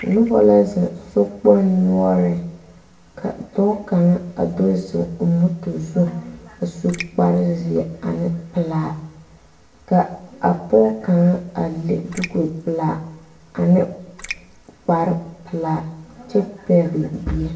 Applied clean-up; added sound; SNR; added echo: none; Raindrop; 15 dB; reverberation time 0.6 s.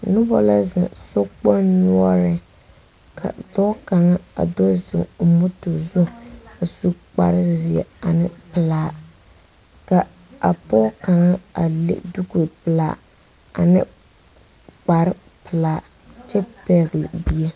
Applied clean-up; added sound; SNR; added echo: none; none; none; none.